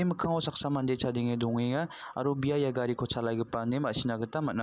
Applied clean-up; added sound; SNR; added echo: none; none; none; none.